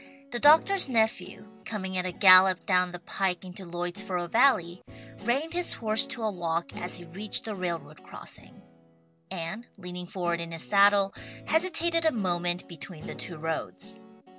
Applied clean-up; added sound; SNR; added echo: none; Guitar; 18 dB; none.